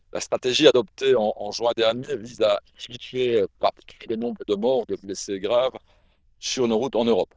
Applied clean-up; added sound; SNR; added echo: neural diffusion model UNIVERSE++.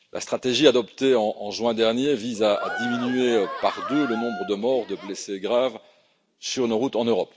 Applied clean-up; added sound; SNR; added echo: none; Cheering; 10 dB; none.